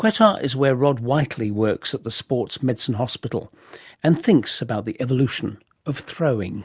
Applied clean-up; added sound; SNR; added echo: none; none; none; none.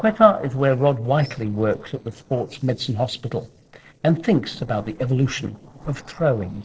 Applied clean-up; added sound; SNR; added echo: neural separator model SepFormer DNS4.